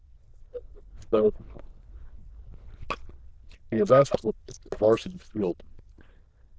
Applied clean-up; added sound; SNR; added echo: neural diffusion model UNIVERSE++.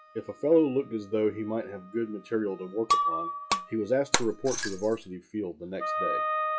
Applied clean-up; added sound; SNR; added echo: classical method log-MMSE.